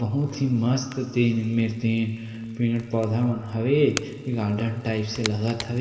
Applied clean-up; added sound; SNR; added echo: none; Crack / Crackle; 17 dB; reverberation time 2.4 s.